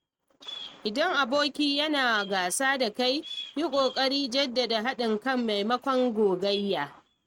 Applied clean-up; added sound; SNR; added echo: neural mask model RNNoise.